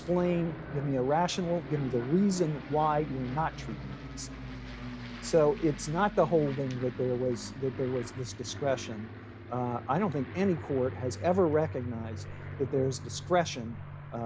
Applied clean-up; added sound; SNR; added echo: none; Aircraft; 11 dB; none.